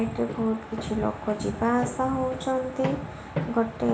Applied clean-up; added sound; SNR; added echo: none; Walk, footsteps; 10 dB; reverberation time 1.9 s.